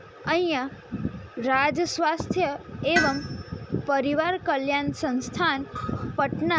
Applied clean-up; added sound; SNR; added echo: none; Tools; 9 dB; none.